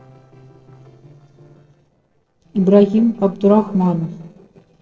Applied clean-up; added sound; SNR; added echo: neural separator model SepFormer DNS4.